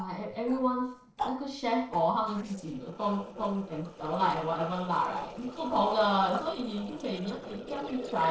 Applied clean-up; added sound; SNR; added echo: neural separator model SepFormer DNS4.